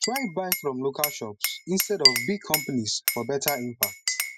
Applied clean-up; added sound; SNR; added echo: classical method spectral subtraction.